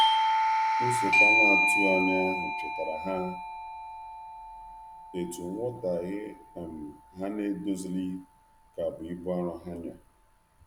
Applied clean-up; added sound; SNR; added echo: none; Doorbell; -4 dB; none.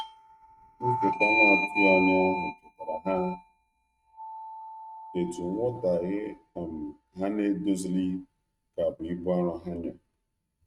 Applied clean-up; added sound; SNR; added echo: neural mask model RNNoise.